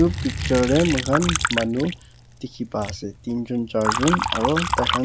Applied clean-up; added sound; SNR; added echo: none; Liquid; 3 dB; none.